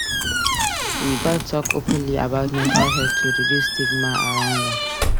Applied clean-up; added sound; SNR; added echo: none; Chewing, mastication + Squeak; -4 dB; none.